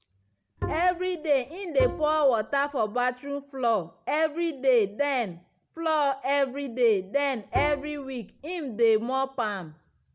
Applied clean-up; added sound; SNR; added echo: none; Bowed string instrument; 10 dB; none.